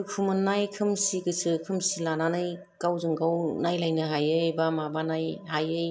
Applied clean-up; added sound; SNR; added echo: none; none; none; none.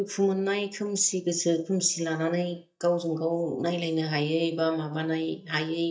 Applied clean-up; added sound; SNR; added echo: neural mask model DeepFilterNet 3.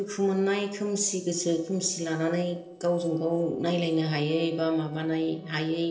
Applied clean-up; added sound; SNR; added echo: neural separator model SepFormer DNS4.